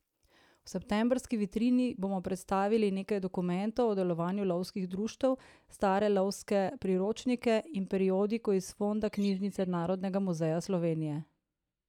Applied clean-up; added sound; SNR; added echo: neural mask model DeepFilterNet 3.